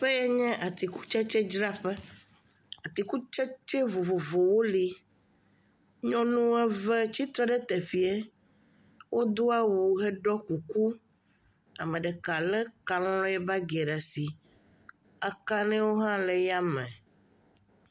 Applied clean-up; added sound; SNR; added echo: none; none; none; none.